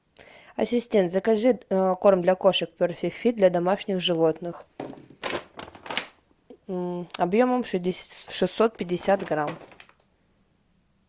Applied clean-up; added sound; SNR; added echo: none; none; none; none.